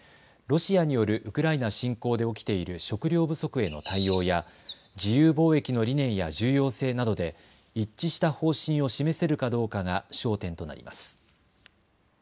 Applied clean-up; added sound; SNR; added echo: none; Bird; 14 dB; none.